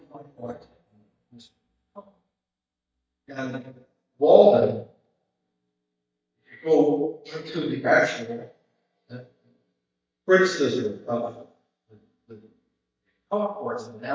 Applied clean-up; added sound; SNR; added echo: neural mask model DeepFilterNet 3.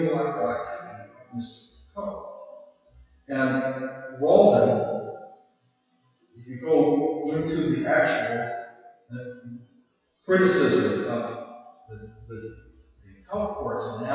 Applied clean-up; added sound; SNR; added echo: classical method WPE with log-MMSE.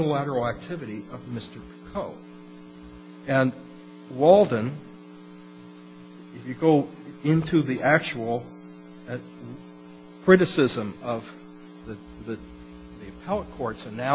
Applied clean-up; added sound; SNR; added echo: none; none; none; none.